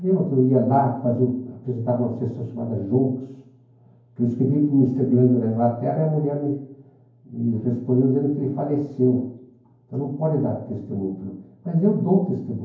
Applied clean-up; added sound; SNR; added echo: none; none; none; reverberation time 0.9 s.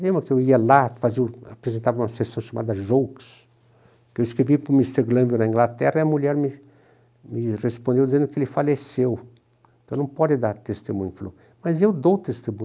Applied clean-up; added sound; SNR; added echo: none; none; none; none.